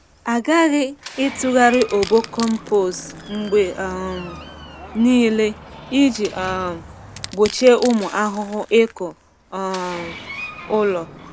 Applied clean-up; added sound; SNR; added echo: none; Door + Crushing; 16 dB; none.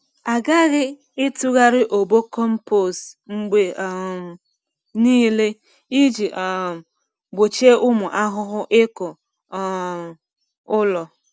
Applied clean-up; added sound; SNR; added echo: none; none; none; none.